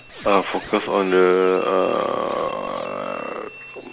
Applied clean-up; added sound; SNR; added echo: none; Squeak; 19 dB; none.